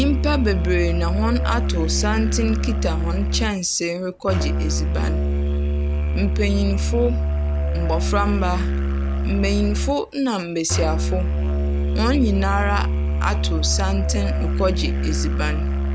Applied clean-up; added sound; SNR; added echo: none; Musical instrument; -4 dB; none.